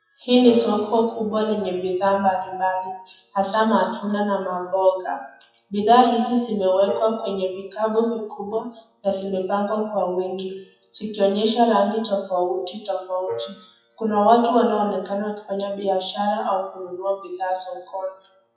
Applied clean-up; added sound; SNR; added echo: classical method WPE with log-MMSE.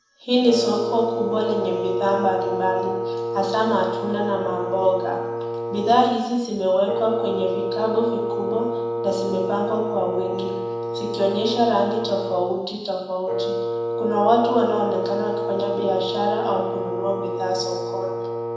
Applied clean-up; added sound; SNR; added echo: none; Wind instrument, woodwind instrument; 3 dB; reverberation time 1.0 s.